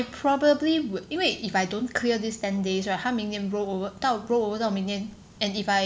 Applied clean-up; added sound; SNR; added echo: none; none; none; none.